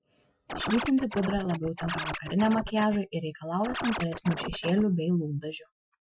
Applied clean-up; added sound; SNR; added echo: classical method Wiener filter.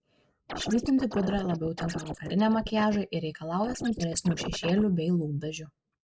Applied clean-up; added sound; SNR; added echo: neural mask model Resemble Enhance denoiser.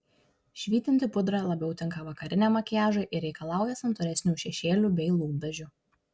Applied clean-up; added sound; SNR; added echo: none; none; none; none.